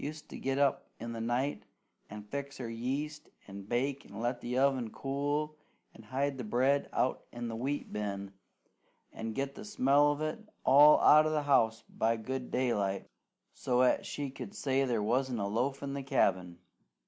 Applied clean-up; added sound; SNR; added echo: none; none; none; none.